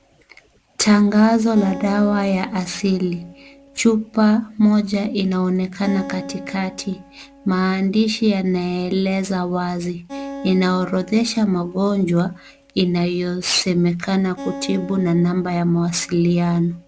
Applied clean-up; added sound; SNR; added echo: none; Acoustic guitar; 18 dB; none.